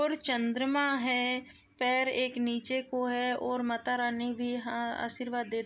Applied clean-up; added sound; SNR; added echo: none; none; none; none.